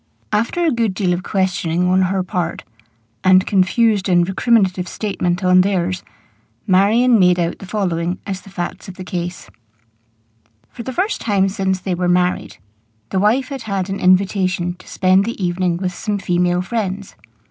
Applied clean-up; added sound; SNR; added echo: none; none; none; none.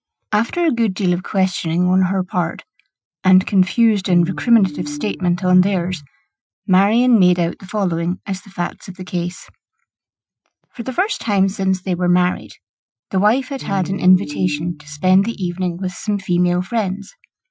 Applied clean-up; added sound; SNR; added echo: classical method Wiener filter.